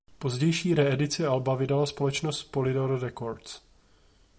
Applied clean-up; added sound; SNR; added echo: none; none; none; none.